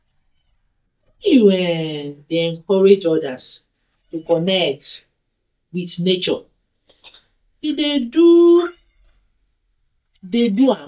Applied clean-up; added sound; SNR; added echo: neural mask model DeepFilterNet 3.